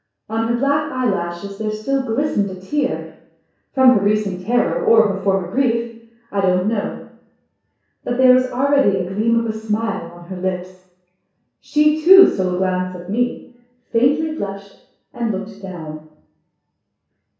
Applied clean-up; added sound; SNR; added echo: none; none; none; reverberation time 0.6 s.